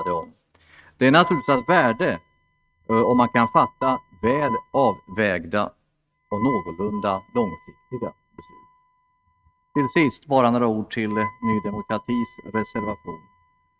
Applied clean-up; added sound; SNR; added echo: neural mask model RNNoise.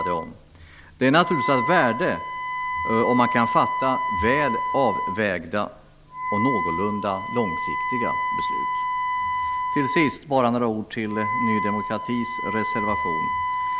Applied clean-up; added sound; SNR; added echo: none; Wind instrument, woodwind instrument; 2 dB; none.